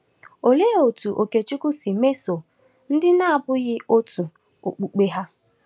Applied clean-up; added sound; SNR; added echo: none; none; none; none.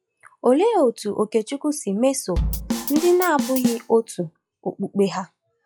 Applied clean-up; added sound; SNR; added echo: classical method log-MMSE.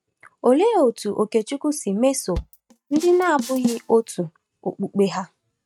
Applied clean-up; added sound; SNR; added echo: neural mask model RNNoise.